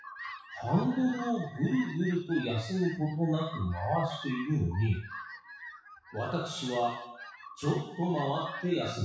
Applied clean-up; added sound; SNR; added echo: classical method WPE with log-MMSE.